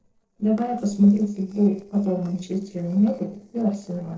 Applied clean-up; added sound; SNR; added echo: neural separator model SepFormer DNS4.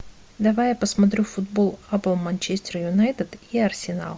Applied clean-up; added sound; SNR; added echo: none; none; none; none.